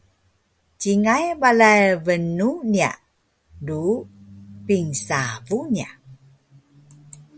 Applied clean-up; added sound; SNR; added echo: none; none; none; none.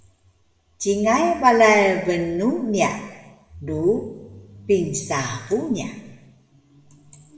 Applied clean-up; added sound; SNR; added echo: none; none; none; reverberation time 1.0 s.